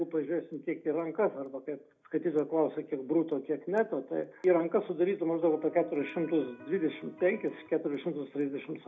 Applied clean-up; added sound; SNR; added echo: none; Electric guitar; 17 dB; reverberation time 0.2 s.